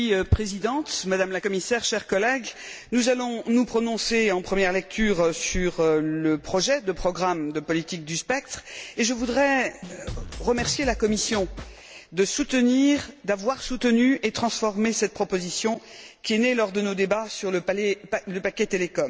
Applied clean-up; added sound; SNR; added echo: none; Drum kit; 11 dB; none.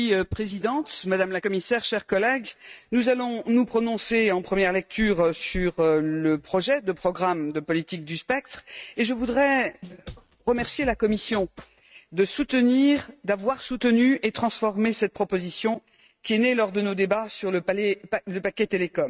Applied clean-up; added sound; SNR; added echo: neural mask model RNNoise.